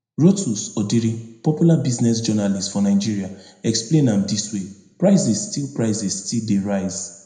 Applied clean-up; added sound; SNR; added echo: none; none; none; reverberation time 0.7 s.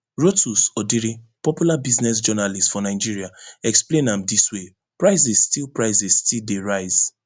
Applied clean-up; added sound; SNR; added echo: none; none; none; none.